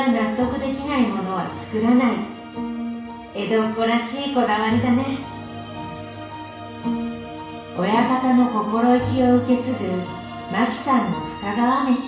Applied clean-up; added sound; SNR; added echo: none; none; none; reverberation time 0.7 s.